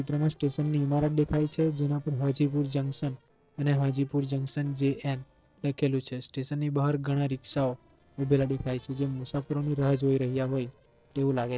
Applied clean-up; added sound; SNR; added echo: neural separator model SepFormer DNS4.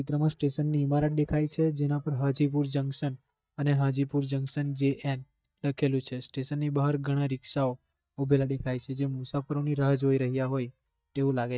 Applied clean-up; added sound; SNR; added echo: neural mask model DeepFilterNet 3.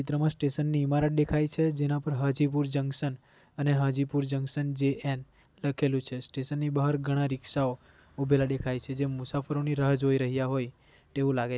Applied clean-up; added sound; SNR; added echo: none; none; none; none.